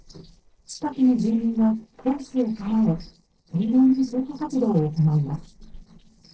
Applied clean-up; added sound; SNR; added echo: neural separator model SepFormer DNS4.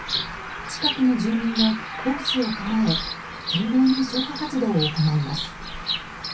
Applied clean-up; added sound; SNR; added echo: none; Bird vocalization, bird call, bird song; 6 dB; reverberation time 0.3 s.